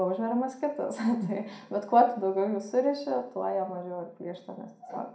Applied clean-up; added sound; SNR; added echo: none; none; none; reverberation time 0.4 s.